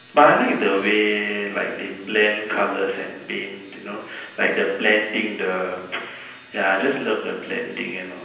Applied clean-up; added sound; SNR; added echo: none; none; none; reverberation time 0.9 s.